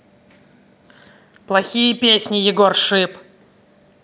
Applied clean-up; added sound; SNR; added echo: none; none; none; none.